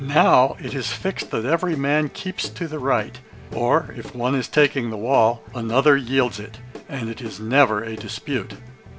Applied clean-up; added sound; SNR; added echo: none; Guitar / Drum; 17 dB; none.